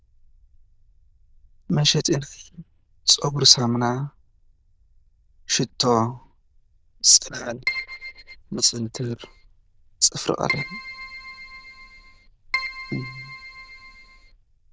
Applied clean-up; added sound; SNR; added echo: neural diffusion model UNIVERSE++.